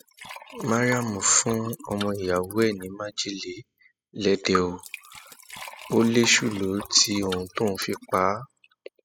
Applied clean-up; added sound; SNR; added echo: classical method spectral subtraction.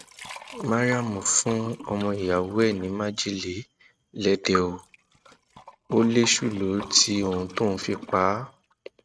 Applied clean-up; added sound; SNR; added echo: neural mask model RNNoise.